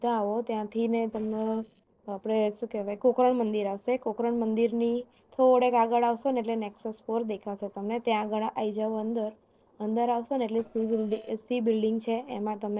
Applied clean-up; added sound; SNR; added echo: neural separator model SepFormer DNS4.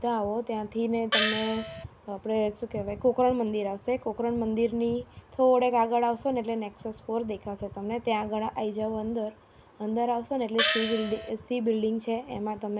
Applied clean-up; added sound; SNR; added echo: none; Gong; 0 dB; none.